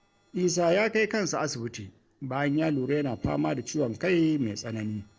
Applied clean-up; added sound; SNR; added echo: neural separator model SepFormer DNS4.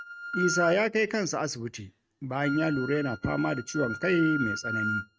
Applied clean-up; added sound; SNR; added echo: neural mask model RNNoise.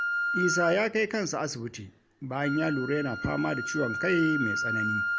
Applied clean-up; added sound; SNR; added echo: none; Wind instrument, woodwind instrument; 3 dB; none.